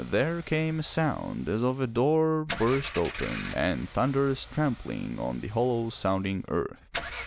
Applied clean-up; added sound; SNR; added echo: none; Engine / Car; 13 dB; none.